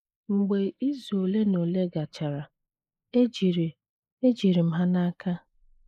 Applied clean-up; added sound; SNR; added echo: neural mask model Resemble Enhance denoiser.